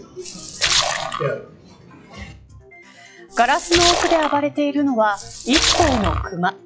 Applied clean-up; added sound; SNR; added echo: classical method log-MMSE.